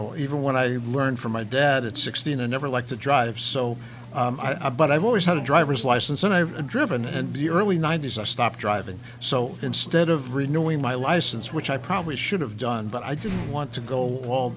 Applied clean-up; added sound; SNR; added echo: none; none; none; none.